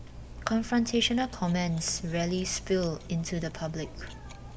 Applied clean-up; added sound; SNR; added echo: none; Cutlery, silverware; 13 dB; reverberation time 0.5 s.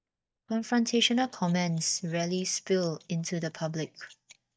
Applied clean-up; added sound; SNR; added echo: neural mask model DeepFilterNet 3.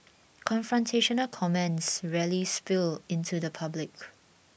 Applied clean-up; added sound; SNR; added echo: none; none; none; none.